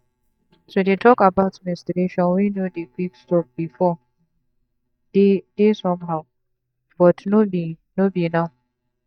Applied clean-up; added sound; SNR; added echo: neural mask model DeepFilterNet 3.